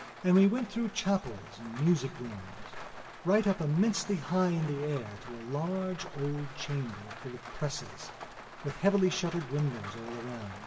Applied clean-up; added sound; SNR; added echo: none; Rain; 15 dB; reverberation time 1.2 s.